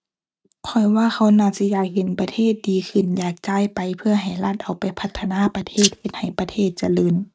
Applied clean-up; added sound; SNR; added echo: neural mask model RNNoise.